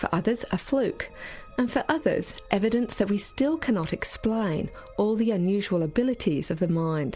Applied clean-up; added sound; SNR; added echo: none; none; none; none.